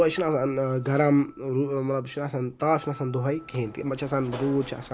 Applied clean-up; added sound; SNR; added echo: none; Acoustic guitar + Sliding door / Slam; 20 dB; none.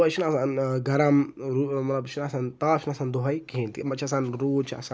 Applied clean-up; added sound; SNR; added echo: none; none; none; none.